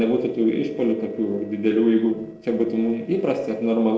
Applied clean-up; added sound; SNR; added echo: neural separator model SepFormer DNS4.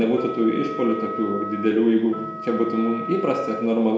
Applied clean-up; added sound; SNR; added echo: none; Wind instrument, woodwind instrument; 11 dB; reverberation time 0.4 s.